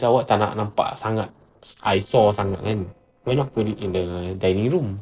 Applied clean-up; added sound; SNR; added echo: neural separator model SepFormer DNS4.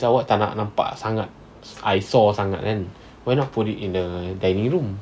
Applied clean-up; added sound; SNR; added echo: none; none; none; none.